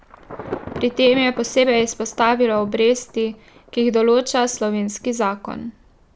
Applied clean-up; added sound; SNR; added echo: none; Thunder / Traffic noise, roadway noise / Rain / Insect; 18 dB; none.